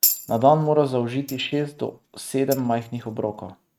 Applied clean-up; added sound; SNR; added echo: neural mask model RNNoise.